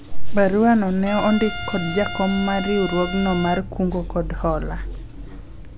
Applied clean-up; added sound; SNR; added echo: none; Trumpet; 11 dB; none.